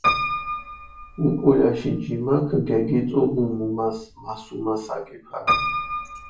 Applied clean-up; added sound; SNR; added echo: none; Piano; 6 dB; reverberation time 0.3 s.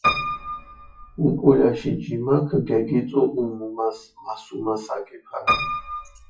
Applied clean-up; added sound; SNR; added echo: classical method WPE with log-MMSE.